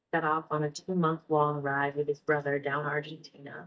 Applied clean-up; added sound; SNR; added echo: neural mask model DeepFilterNet 3.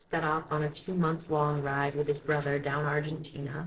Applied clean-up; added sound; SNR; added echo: neural separator model SepFormer DNS4.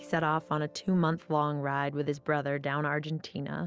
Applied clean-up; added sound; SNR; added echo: none; none; none; none.